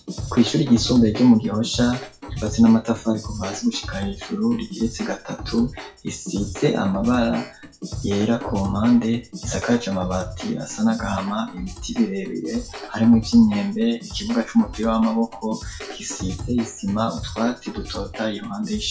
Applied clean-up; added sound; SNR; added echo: classical method WPE with log-MMSE.